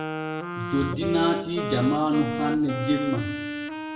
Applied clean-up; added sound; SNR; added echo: none; Wind instrument, woodwind instrument; 5 dB; reverberation time 0.8 s.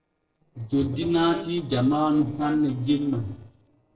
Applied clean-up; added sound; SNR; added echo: neural separator model SepFormer DNS4.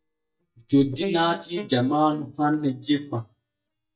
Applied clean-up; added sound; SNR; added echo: neural mask model DeepFilterNet 3.